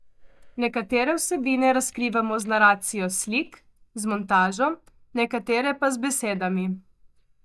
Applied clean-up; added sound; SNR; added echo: neural mask model DeepFilterNet 3.